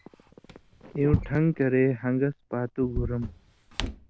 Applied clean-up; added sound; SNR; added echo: none; Drawer open or close; 7 dB; none.